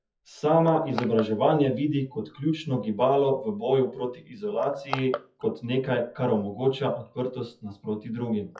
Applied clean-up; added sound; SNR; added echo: classical method WPE with log-MMSE.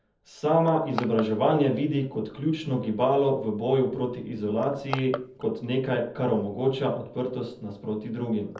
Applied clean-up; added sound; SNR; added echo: none; Crushing; 17 dB; reverberation time 0.7 s.